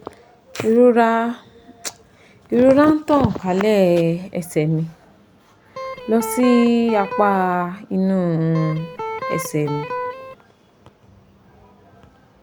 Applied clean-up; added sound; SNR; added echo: none; Electric guitar; 9 dB; none.